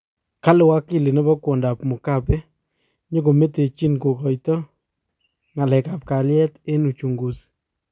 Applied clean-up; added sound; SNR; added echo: none; none; none; none.